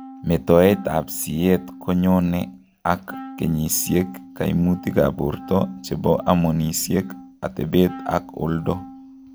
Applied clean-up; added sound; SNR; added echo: none; Wind instrument, woodwind instrument; 18 dB; none.